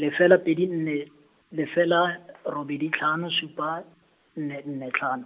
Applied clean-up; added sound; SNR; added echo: none; none; none; none.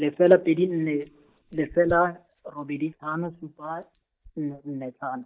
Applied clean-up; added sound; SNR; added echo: neural mask model DeepFilterNet 3.